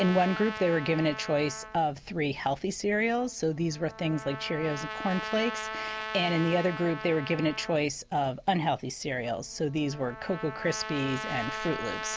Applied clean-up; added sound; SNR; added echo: none; Trumpet; 10 dB; none.